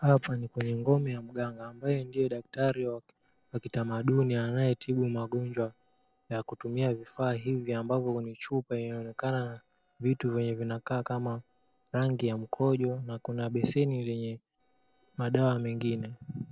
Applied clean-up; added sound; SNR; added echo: neural separator model SepFormer DNS4.